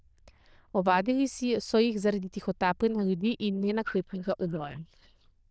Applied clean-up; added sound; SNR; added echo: neural diffusion model UNIVERSE++.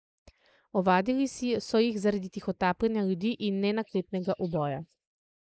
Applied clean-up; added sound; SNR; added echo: neural mask model Resemble Enhance denoiser.